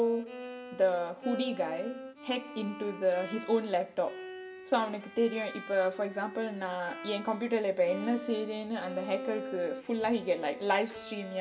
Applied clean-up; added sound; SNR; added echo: none; Bowed string instrument; 12 dB; reverberation time 0.1 s.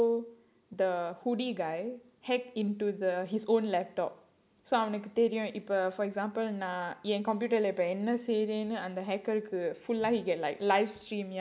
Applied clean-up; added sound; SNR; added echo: none; none; none; none.